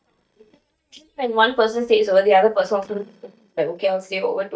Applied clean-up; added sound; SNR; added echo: neural mask model DeepFilterNet 3.